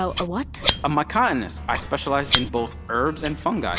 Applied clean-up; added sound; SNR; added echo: none; Scissors; 5 dB; none.